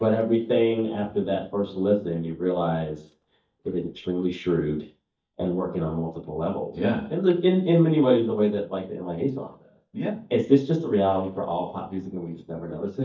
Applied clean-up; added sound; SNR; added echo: neural mask model DeepFilterNet 3.